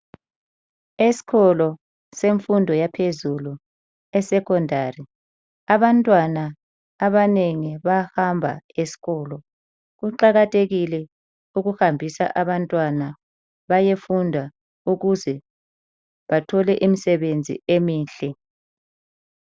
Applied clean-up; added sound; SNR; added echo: none; none; none; none.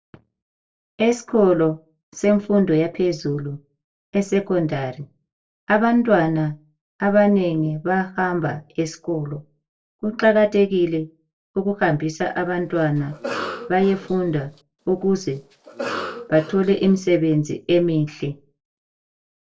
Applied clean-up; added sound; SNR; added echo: neural separator model SepFormer DNS4.